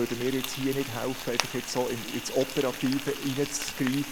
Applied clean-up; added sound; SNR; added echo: none; Frying (food); 7 dB; none.